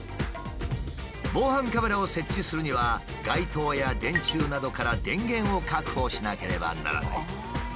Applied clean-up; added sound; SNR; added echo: none; none; none; none.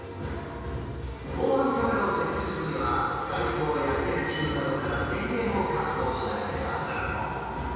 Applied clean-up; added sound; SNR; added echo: none; none; none; reverberation time 2.2 s.